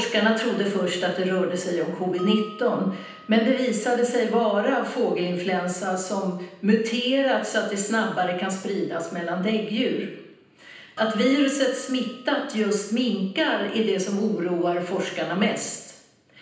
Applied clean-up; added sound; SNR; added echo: none; Harp; 20 dB; reverberation time 0.9 s.